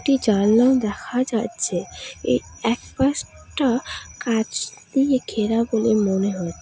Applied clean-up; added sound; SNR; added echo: none; none; none; none.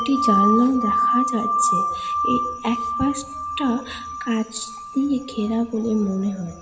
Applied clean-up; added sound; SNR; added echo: none; Wind chime; 1 dB; reverberation time 1.0 s.